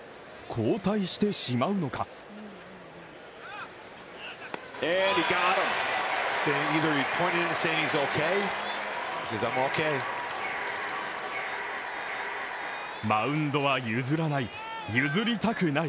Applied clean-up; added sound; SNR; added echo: none; none; none; none.